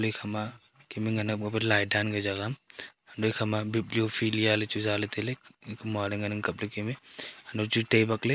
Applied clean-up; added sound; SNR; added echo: none; none; none; none.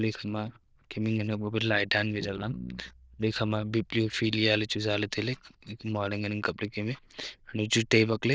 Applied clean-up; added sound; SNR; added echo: neural diffusion model UNIVERSE++.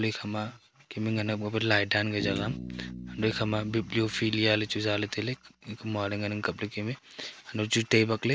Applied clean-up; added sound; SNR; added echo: none; Bass guitar; 12 dB; none.